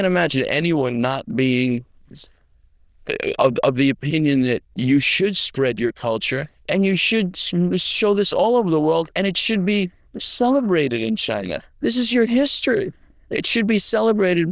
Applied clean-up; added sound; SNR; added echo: neural diffusion model UNIVERSE++.